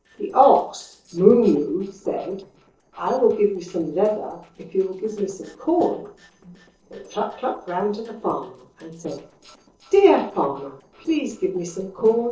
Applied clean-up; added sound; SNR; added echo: neural separator model SepFormer DNS4.